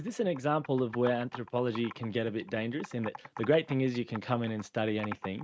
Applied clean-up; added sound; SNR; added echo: neural mask model RNNoise.